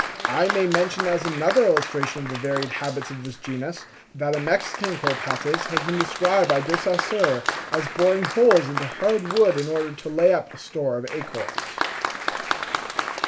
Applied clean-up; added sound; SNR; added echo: none; Applause; 5 dB; none.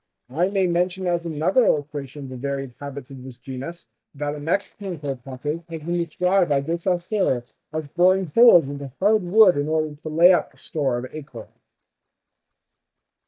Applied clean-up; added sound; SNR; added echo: neural mask model DeepFilterNet 3.